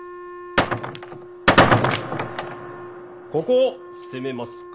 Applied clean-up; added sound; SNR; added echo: none; Wind instrument, woodwind instrument; 16 dB; none.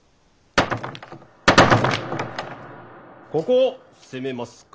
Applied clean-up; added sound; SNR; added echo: none; none; none; none.